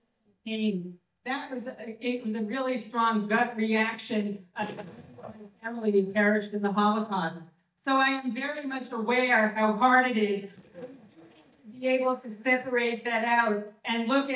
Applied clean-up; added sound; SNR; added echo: neural mask model DeepFilterNet 3.